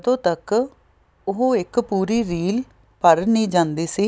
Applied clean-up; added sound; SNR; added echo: none; none; none; none.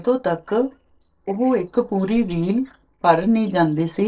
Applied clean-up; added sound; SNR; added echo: neural separator model SepFormer DNS4.